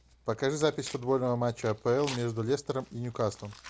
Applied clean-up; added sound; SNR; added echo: none; Tearing; 18 dB; none.